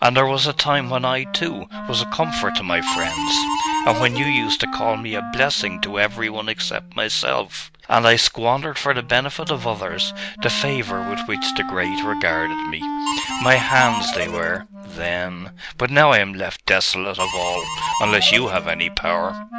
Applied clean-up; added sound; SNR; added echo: none; Harmonica + Wind instrument, woodwind instrument; 7 dB; none.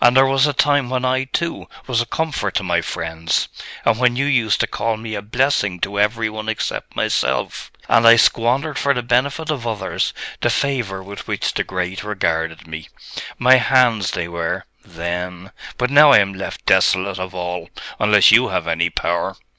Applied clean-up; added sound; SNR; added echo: none; none; none; none.